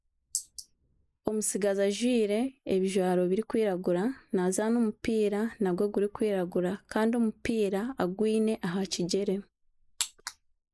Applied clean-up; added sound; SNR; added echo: neural mask model Resemble Enhance denoiser.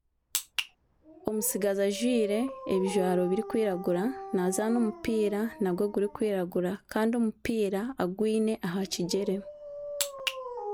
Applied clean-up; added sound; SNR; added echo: none; Dog; 13 dB; none.